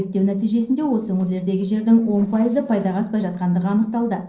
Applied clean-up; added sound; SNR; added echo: neural separator model SepFormer DNS4.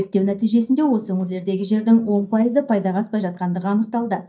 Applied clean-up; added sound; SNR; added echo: neural mask model DeepFilterNet 3.